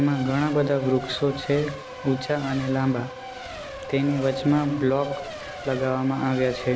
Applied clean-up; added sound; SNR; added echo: none; Race car, auto racing / Accelerating, revving, vroom / Mechanisms; 12 dB; none.